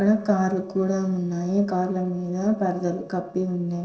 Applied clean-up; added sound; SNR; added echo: neural separator model SepFormer DNS4.